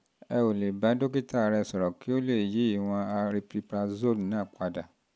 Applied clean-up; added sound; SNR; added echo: none; none; none; none.